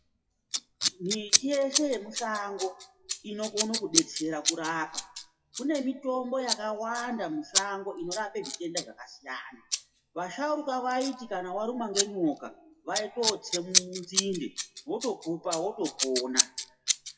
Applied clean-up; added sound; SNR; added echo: classical method WPE with log-MMSE.